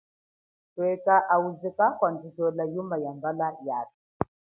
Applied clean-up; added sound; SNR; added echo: none; none; none; none.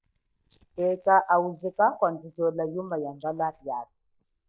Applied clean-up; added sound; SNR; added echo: neural mask model DeepFilterNet 3.